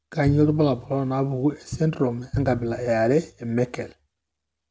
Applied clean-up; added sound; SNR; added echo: none; Piano; 13 dB; none.